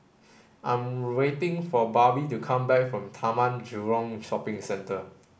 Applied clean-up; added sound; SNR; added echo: none; none; none; none.